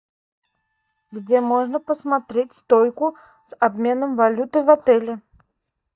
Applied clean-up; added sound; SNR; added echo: neural mask model DeepFilterNet 3.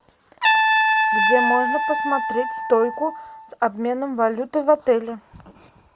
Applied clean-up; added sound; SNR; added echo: none; Trumpet; 0 dB; none.